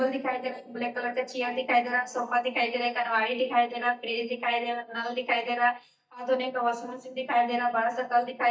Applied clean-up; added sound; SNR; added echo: neural mask model DeepFilterNet 3.